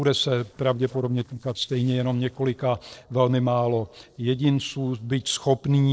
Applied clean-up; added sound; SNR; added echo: neural separator model SepFormer DNS4.